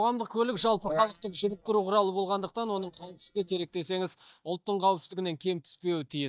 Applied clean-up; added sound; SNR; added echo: neural mask model DeepFilterNet 3.